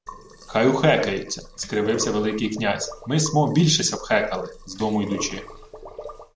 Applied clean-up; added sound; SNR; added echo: none; Sink (filling or washing); 15 dB; none.